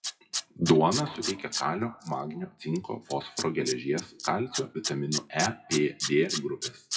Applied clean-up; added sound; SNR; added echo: classical method WPE with log-MMSE.